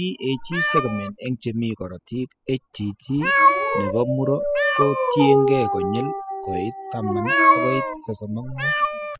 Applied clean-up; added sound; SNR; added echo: classical method spectral subtraction.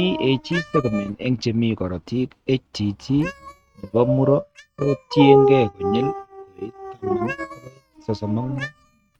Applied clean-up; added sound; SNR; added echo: neural mask model RNNoise.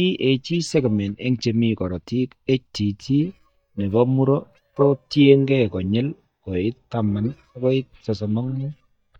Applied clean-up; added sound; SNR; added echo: neural mask model DeepFilterNet 3.